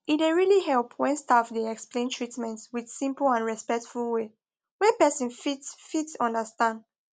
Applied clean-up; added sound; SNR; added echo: none; none; none; none.